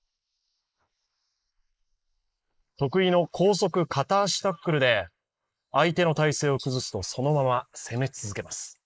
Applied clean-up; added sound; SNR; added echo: neural mask model Resemble Enhance denoiser.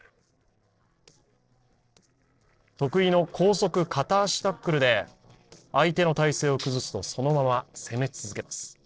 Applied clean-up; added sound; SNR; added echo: neural separator model SepFormer DNS4.